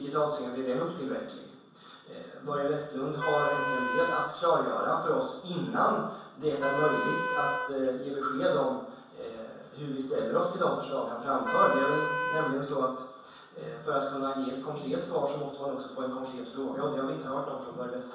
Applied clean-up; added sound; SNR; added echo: none; Wind instrument, woodwind instrument; 1 dB; reverberation time 0.7 s.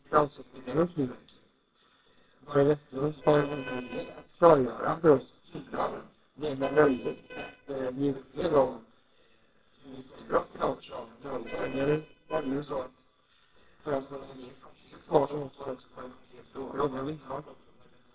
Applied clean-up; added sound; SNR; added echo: neural separator model SepFormer WHAMR!.